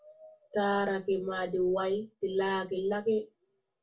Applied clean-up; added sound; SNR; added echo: none; none; none; reverberation time 0.2 s.